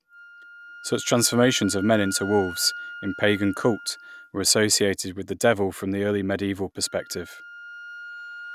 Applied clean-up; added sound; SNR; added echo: none; Wind instrument, woodwind instrument; 15 dB; none.